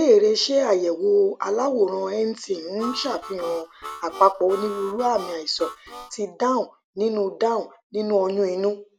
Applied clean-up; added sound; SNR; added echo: none; Harmonica; 14 dB; none.